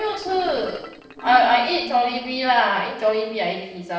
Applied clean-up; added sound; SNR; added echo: neural separator model SepFormer DNS4.